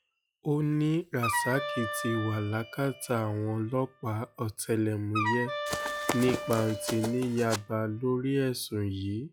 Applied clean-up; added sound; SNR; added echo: classical method log-MMSE.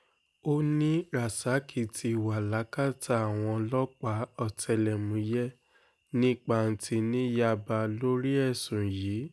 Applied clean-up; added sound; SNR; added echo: none; none; none; none.